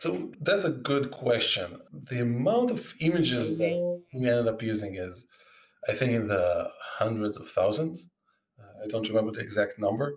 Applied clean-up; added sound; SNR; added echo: neural mask model Resemble Enhance denoiser.